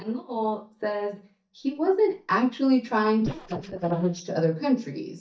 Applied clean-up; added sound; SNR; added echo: neural mask model DeepFilterNet 3.